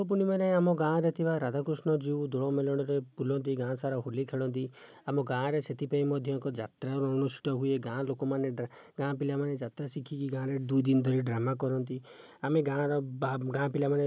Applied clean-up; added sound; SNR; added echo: none; none; none; none.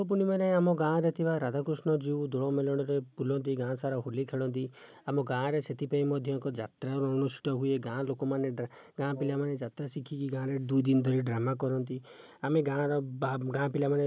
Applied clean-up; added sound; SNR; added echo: none; Wind instrument, woodwind instrument; 17 dB; none.